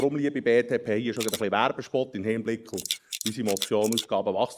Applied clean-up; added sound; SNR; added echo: neural mask model Resemble Enhance denoiser.